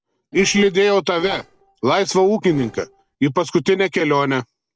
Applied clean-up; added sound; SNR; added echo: neural separator model SepFormer DNS4.